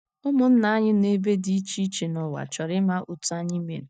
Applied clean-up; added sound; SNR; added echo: neural mask model DeepFilterNet 3.